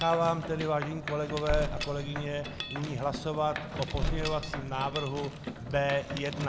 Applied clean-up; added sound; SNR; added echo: none; Mechanisms + Boom; 4 dB; none.